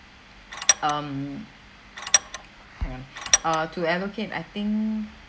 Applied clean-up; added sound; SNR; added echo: none; Tools; -4 dB; none.